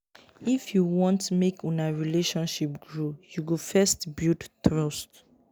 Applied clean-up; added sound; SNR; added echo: none; none; none; none.